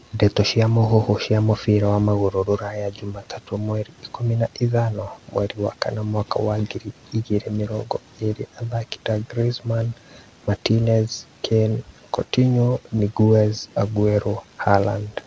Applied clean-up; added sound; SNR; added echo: none; none; none; none.